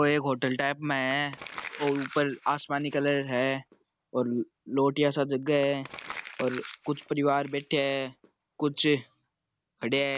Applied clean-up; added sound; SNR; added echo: none; Crumpling, crinkling; 18 dB; none.